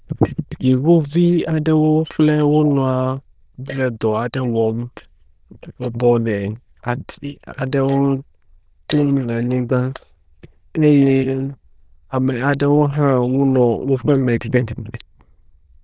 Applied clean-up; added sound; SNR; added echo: neural diffusion model UNIVERSE++.